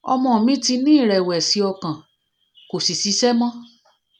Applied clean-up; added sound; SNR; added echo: none; none; none; none.